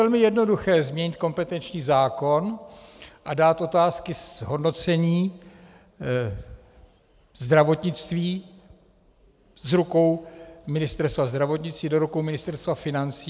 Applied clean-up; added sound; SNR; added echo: none; none; none; none.